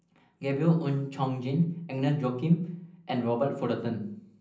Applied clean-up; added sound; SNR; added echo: none; none; none; reverberation time 0.6 s.